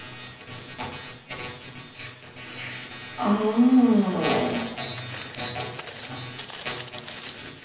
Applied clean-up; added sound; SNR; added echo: none; Walk, footsteps; 15 dB; reverberation time 0.9 s.